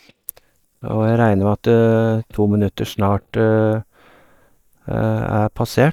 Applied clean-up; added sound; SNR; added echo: neural mask model DeepFilterNet 3.